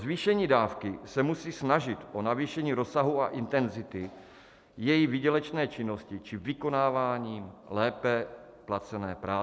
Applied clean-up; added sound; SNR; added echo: none; none; none; none.